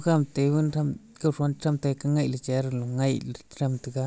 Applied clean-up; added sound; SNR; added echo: none; none; none; none.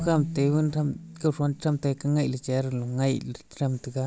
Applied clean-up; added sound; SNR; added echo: none; Bowed string instrument; 14 dB; none.